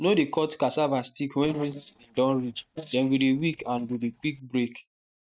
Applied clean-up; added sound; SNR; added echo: neural mask model DeepFilterNet 3.